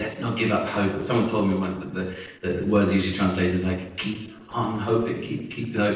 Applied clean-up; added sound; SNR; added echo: neural separator model SepFormer DNS4.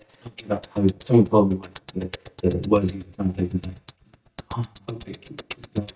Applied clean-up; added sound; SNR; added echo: neural mask model DeepFilterNet 3.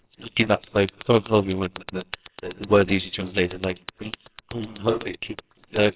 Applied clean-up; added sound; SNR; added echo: neural separator model SepFormer WHAMR!.